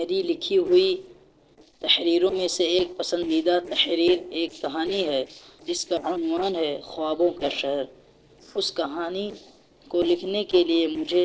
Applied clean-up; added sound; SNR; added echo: neural separator model SepFormer DNS4.